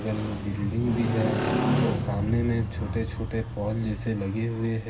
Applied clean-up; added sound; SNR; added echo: none; Motorcycle; 1 dB; reverberation time 0.4 s.